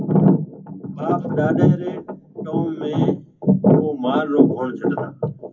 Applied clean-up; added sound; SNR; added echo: none; none; none; reverberation time 0.3 s.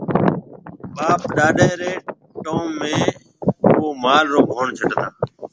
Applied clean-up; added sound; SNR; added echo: none; none; none; none.